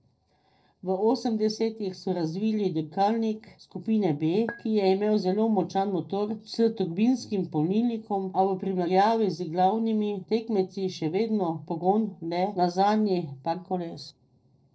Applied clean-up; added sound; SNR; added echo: neural separator model SepFormer DNS4.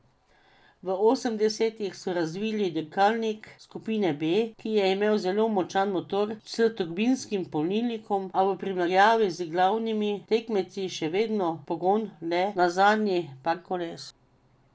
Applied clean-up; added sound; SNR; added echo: none; none; none; none.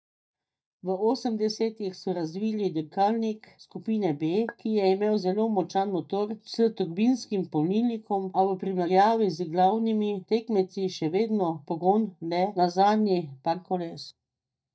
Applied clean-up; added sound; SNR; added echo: neural mask model DeepFilterNet 3.